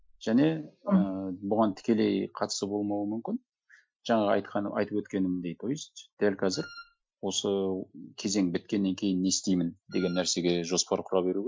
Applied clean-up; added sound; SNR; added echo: classical method Wiener filter.